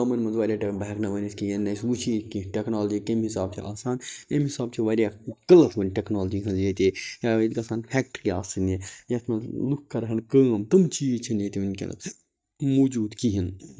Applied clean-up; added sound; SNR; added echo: neural mask model DeepFilterNet 3.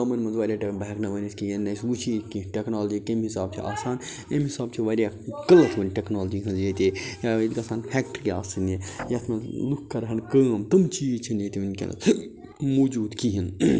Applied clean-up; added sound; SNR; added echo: none; Guitar; 16 dB; none.